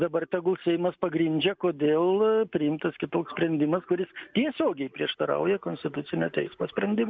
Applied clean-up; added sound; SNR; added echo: none; none; none; none.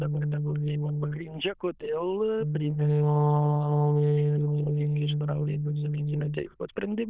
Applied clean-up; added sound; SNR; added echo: neural diffusion model UNIVERSE++.